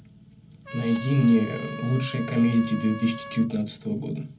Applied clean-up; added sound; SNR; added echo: none; Trumpet; 15 dB; reverberation time 0.4 s.